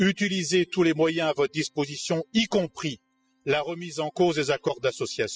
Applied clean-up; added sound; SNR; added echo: classical method spectral subtraction.